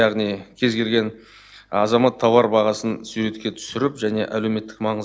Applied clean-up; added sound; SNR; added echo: none; none; none; none.